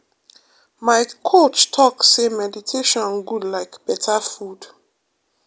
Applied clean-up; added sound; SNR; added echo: none; none; none; none.